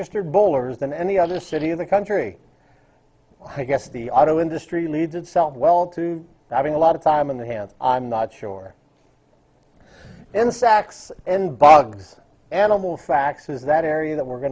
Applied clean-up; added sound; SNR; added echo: none; none; none; none.